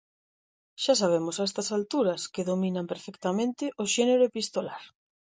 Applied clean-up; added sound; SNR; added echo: none; none; none; none.